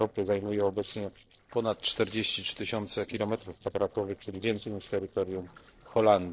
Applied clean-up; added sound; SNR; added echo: neural separator model SepFormer DNS4.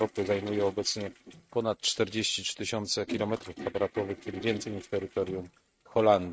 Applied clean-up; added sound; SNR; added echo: neural mask model RNNoise.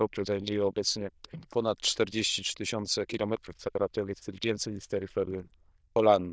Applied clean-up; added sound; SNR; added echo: neural diffusion model UNIVERSE++.